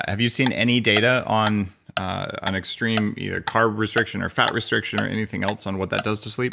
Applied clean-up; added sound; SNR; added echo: none; Tick-tock; 12 dB; none.